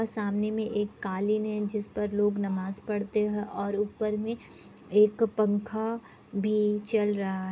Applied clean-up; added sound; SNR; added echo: none; none; none; none.